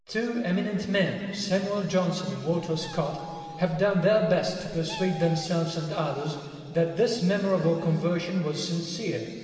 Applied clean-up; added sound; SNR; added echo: none; Meow; 16 dB; reverberation time 2.9 s.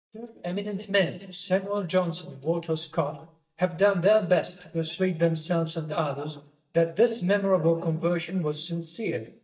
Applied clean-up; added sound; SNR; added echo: neural mask model DeepFilterNet 3.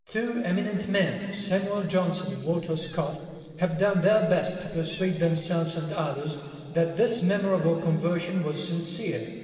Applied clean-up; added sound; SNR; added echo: neural separator model SepFormer DNS4.